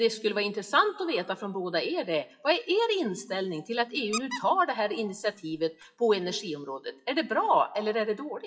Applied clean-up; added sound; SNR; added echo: classical method WPE with log-MMSE.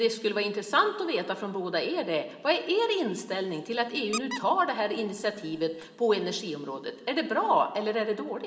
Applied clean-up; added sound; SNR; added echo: none; Squeak; 13 dB; reverberation time 2.2 s.